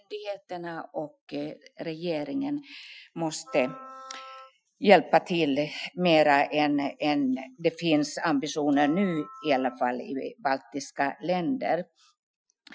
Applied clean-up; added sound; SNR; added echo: classical method Wiener filter.